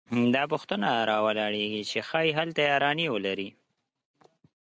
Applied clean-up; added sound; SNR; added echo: none; none; none; none.